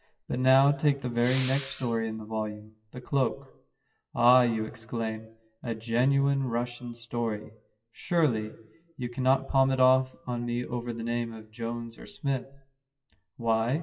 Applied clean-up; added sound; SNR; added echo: classical method WPE with log-MMSE.